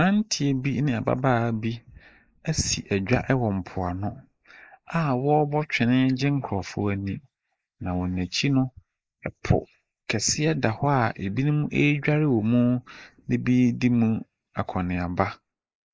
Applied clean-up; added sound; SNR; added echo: neural mask model Resemble Enhance denoiser.